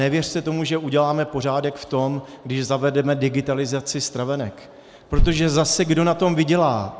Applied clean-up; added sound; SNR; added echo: none; Bass drum; 1 dB; none.